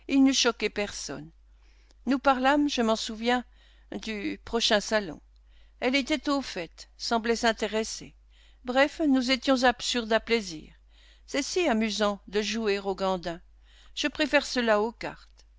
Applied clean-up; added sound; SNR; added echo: none; none; none; none.